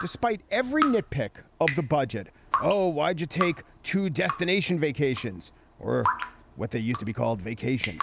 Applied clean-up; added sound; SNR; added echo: none; Drip; 7 dB; none.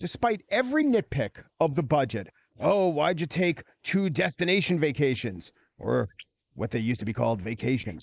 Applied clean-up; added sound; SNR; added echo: neural mask model Resemble Enhance denoiser.